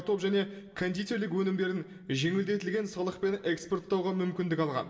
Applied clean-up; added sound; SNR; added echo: none; none; none; reverberation time 0.9 s.